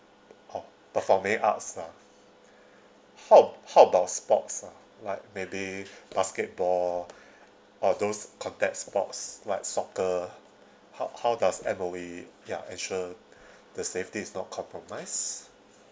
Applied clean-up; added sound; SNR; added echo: none; none; none; none.